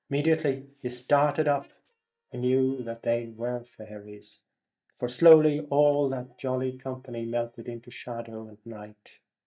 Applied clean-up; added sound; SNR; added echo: neural mask model DeepFilterNet 3.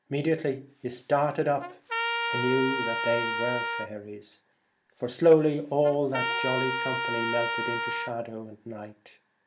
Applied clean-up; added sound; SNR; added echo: none; Trumpet; 4 dB; none.